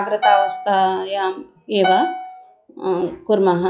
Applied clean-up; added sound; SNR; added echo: classical method log-MMSE.